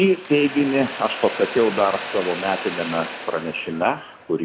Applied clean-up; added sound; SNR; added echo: none; Mechanisms; 10 dB; reverberation time 0.4 s.